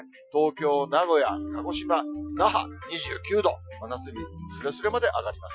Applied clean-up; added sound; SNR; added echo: classical method Wiener filter.